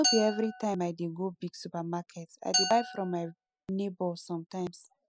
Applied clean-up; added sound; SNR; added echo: classical method spectral subtraction.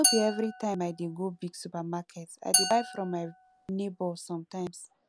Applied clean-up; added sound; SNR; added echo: none; Glass; 1 dB; none.